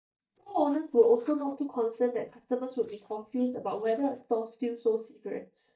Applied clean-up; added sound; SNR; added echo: neural mask model DeepFilterNet 3.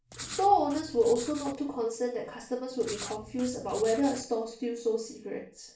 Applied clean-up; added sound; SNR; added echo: none; Writing; 14 dB; reverberation time 0.4 s.